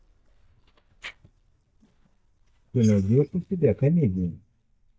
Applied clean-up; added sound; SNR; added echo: neural mask model DeepFilterNet 3.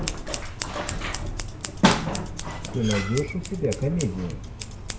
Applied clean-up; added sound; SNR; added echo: none; Scissors; -1 dB; reverberation time 1.0 s.